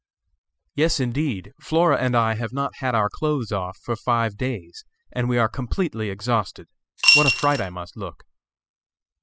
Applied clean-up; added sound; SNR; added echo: classical method spectral subtraction.